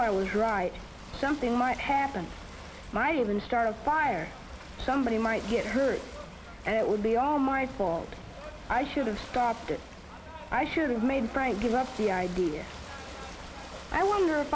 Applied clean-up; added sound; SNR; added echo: none; Ocean / Boat, Water vehicle; 14 dB; none.